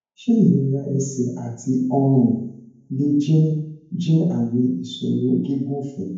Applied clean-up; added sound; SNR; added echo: none; none; none; reverberation time 0.9 s.